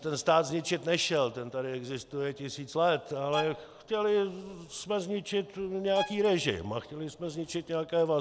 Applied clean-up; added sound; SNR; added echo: none; Bowed string instrument; 12 dB; none.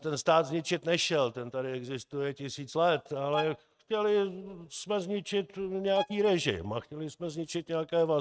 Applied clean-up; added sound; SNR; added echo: neural mask model RNNoise.